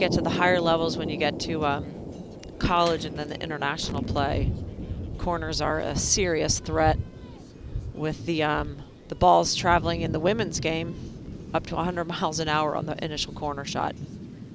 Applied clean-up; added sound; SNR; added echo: none; Thunder; 7 dB; none.